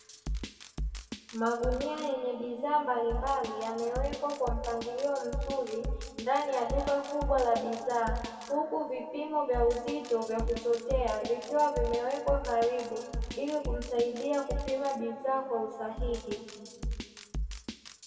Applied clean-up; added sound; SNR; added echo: none; Drum kit; 7 dB; reverberation time 2.1 s.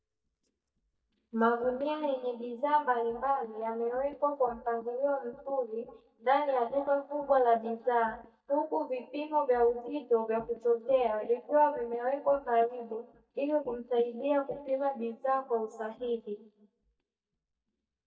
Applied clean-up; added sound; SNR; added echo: neural mask model DeepFilterNet 3.